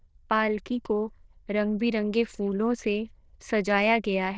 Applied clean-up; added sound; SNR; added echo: neural diffusion model UNIVERSE++.